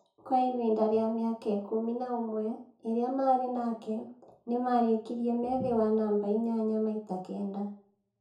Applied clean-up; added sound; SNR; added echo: none; none; none; reverberation time 0.5 s.